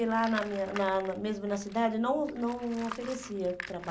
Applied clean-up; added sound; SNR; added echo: none; Tools; 14 dB; none.